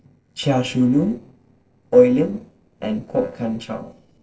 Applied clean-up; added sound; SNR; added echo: neural separator model SepFormer DNS4.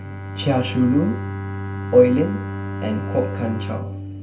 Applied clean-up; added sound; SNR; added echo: none; Bowed string instrument; 6 dB; reverberation time 0.2 s.